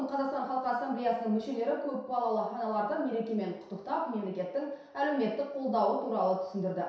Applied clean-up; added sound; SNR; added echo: none; none; none; reverberation time 0.7 s.